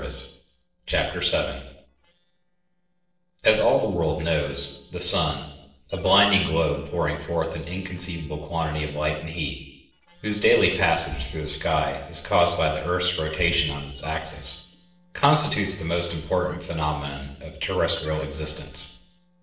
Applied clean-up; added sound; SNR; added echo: neural separator model SepFormer DNS4.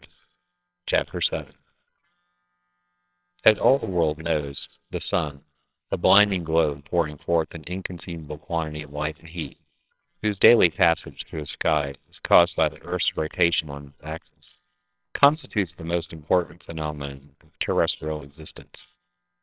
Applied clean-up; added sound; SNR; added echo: neural separator model SepFormer WHAMR!.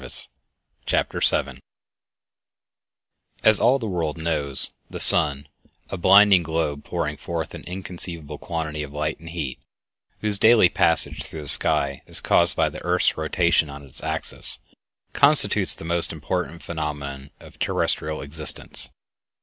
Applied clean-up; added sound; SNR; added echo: none; none; none; none.